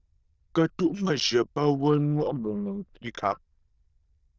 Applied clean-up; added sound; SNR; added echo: neural diffusion model UNIVERSE++.